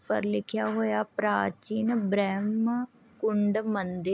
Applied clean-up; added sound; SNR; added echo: none; none; none; none.